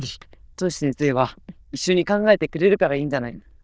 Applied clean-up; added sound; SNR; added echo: neural diffusion model UNIVERSE++.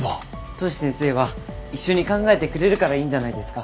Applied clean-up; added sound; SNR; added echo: none; Idling; 18 dB; none.